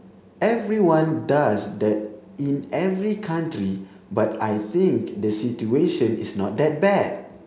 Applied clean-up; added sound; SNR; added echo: none; none; none; none.